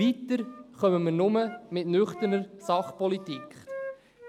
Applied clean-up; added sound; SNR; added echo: none; Wind instrument, woodwind instrument; 16 dB; none.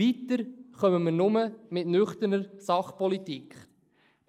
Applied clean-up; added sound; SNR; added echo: neural mask model Resemble Enhance denoiser.